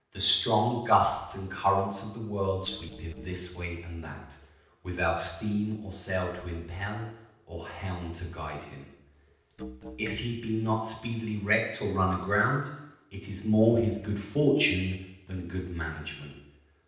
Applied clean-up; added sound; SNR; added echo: neural separator model SepFormer DNS4.